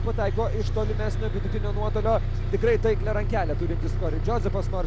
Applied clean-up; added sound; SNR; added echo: none; Bus; -3 dB; none.